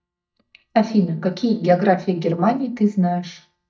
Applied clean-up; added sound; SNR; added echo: neural mask model DeepFilterNet 3.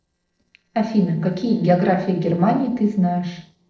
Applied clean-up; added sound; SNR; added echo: neural separator model SepFormer DNS4.